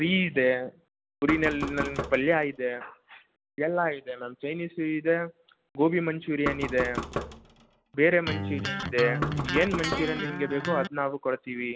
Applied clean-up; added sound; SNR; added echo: none; Electric guitar + Knock; 5 dB; none.